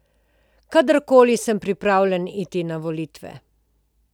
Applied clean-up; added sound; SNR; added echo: none; none; none; none.